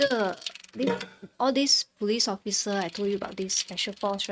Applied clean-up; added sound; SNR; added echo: neural mask model RNNoise.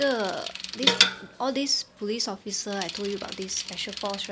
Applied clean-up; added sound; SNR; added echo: none; Bicycle; 1 dB; none.